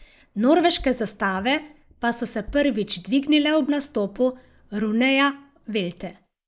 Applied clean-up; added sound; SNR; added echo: neural mask model Resemble Enhance denoiser.